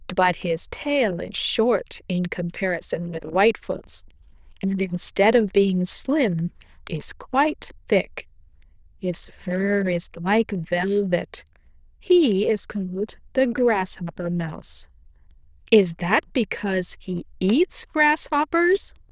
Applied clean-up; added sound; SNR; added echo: neural diffusion model UNIVERSE++.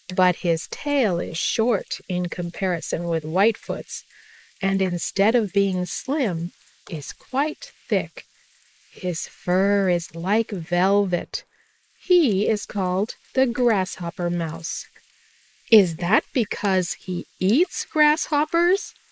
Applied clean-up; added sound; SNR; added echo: neural mask model Resemble Enhance denoiser.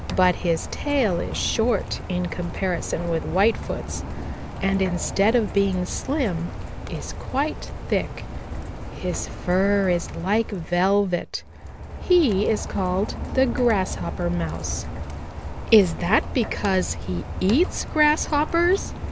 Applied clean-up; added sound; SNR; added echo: none; Rain; 7 dB; none.